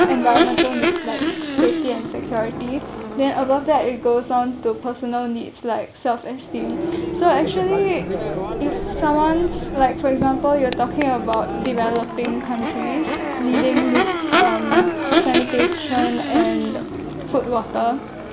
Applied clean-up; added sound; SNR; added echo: none; Crowd / Race car, auto racing / Accelerating, revving, vroom; 1 dB; none.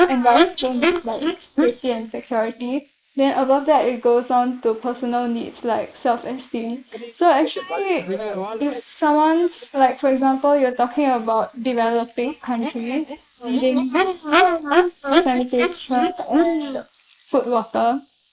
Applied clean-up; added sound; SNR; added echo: neural mask model Resemble Enhance denoiser.